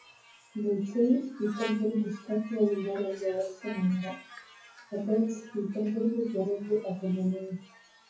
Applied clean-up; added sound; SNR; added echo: classical method WPE with log-MMSE.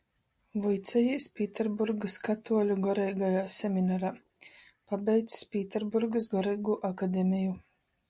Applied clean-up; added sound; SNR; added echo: none; none; none; none.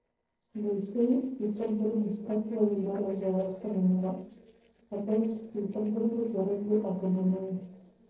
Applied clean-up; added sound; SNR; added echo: neural separator model SepFormer DNS4.